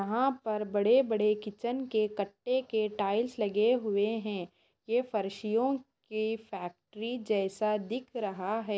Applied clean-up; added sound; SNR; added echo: none; none; none; none.